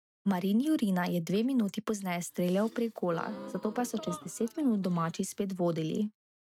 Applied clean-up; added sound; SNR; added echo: neural mask model RNNoise.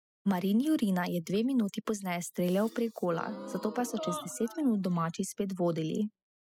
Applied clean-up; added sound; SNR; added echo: classical method spectral subtraction.